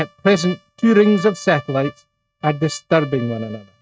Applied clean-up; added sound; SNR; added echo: neural mask model RNNoise.